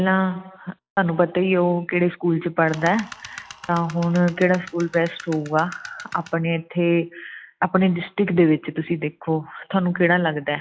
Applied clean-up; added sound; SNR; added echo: classical method log-MMSE.